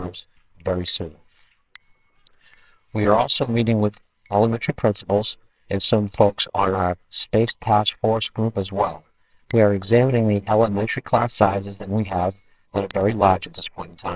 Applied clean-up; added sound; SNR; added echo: neural separator model SepFormer WHAMR!.